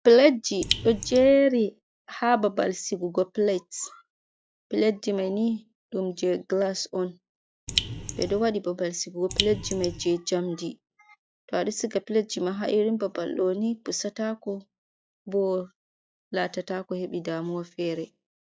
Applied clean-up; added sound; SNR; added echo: classical method log-MMSE.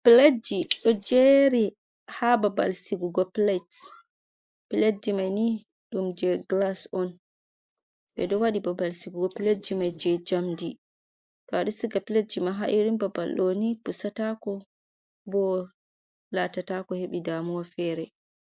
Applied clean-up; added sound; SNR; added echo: neural mask model Resemble Enhance denoiser.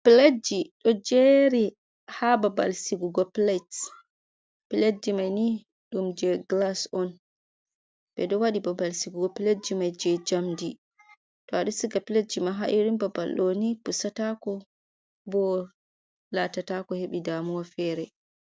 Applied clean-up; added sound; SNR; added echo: none; none; none; none.